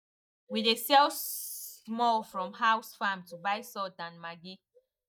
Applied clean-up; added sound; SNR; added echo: neural mask model DeepFilterNet 3.